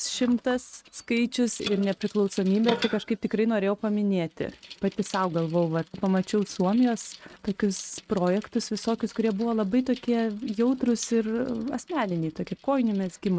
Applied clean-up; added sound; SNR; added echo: neural mask model RNNoise.